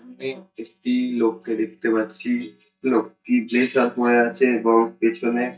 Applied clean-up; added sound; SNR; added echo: neural mask model DeepFilterNet 3.